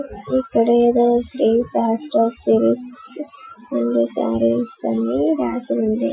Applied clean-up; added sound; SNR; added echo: classical method Wiener filter.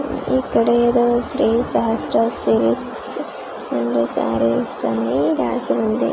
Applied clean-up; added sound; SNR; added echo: none; none; none; none.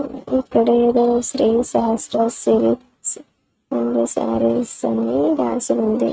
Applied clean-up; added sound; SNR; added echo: neural mask model RNNoise.